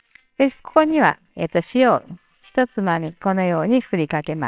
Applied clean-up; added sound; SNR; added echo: neural separator model SepFormer WHAMR!.